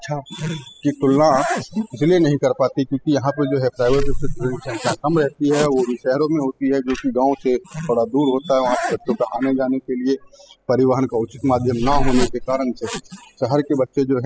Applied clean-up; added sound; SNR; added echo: classical method spectral subtraction.